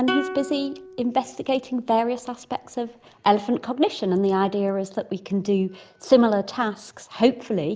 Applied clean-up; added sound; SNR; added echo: none; Plucked string instrument; 11 dB; none.